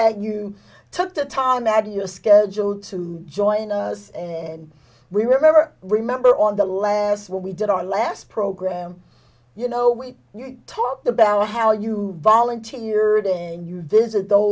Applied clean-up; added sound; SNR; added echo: none; none; none; none.